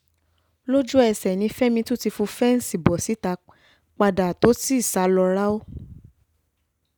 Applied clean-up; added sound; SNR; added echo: none; none; none; none.